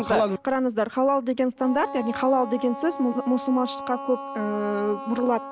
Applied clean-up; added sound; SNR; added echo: none; Wind instrument, woodwind instrument; 12 dB; none.